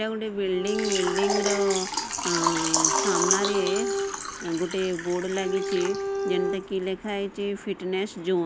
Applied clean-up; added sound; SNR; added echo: none; Bowed string instrument + Water / Liquid; 1 dB; none.